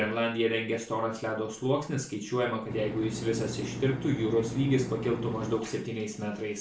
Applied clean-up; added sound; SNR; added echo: none; Engine; 6 dB; reverberation time 0.3 s.